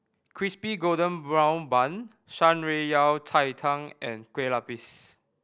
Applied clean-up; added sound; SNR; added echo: none; none; none; none.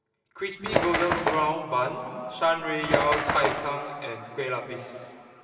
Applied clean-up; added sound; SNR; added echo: none; Bird; -3 dB; reverberation time 2.8 s.